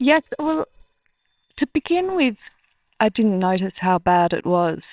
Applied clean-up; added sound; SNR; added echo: neural separator model SepFormer WHAMR!.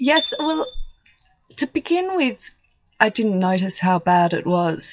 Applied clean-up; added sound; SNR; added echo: classical method WPE with log-MMSE.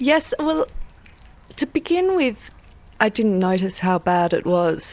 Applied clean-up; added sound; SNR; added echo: none; none; none; none.